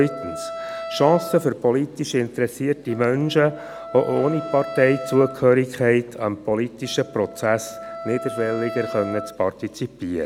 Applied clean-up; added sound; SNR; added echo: none; Wind instrument, woodwind instrument; 13 dB; none.